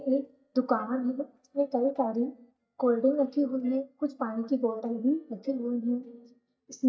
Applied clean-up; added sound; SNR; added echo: neural mask model DeepFilterNet 3.